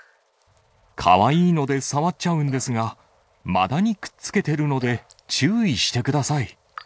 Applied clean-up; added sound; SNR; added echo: neural separator model SepFormer DNS4.